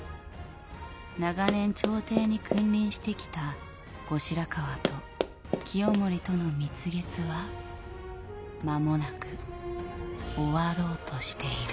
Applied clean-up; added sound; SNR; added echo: none; Run; 3 dB; none.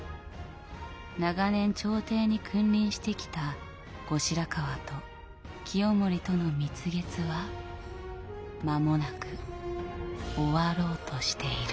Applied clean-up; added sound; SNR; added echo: none; none; none; none.